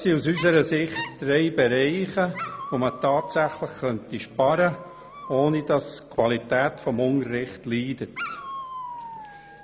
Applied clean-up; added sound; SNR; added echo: none; Dog; 15 dB; none.